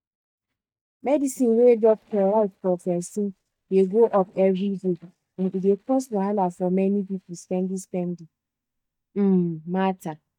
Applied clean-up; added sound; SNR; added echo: neural mask model DeepFilterNet 3.